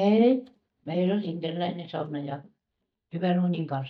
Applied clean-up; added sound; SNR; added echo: neural mask model DeepFilterNet 3.